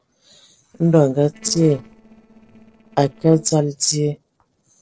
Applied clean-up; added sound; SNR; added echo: neural separator model SepFormer DNS4.